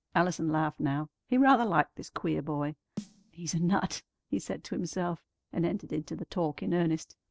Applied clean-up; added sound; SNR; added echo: neural separator model SepFormer DNS4.